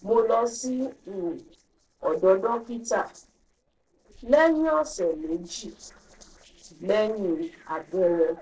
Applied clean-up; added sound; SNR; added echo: neural separator model SepFormer DNS4.